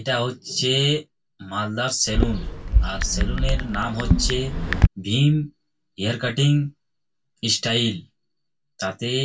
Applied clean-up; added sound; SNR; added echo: none; Chatter / Chirp, tweet / Car passing by / Typing; -2 dB; reverberation time 0.1 s.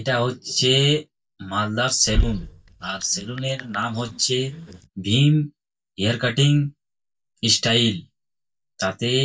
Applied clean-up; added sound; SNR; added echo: neural mask model DeepFilterNet 3.